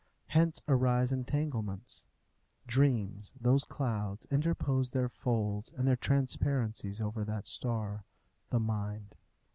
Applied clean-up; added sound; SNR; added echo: none; none; none; none.